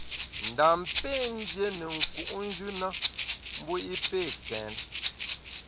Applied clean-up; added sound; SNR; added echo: none; Rattle (instrument); 0 dB; none.